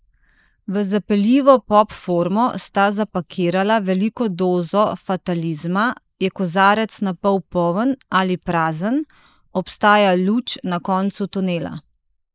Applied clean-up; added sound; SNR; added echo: neural mask model Resemble Enhance denoiser.